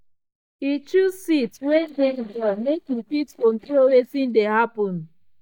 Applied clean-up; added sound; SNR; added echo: neural mask model DeepFilterNet 3.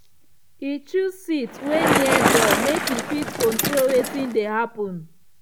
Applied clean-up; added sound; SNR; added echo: none; Bicycle; 1 dB; none.